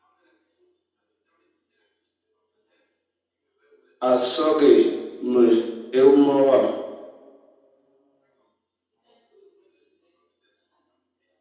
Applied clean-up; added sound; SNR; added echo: none; none; none; reverberation time 0.9 s.